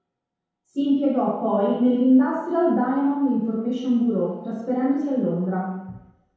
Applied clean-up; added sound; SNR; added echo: none; none; none; reverberation time 0.8 s.